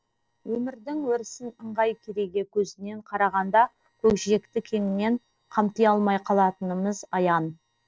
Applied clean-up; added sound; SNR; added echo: neural separator model SepFormer DNS4.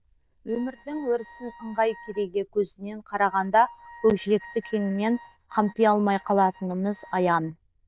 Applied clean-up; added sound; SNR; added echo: neural diffusion model UNIVERSE++.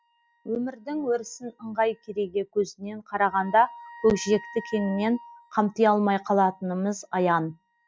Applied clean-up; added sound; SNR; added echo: classical method log-MMSE.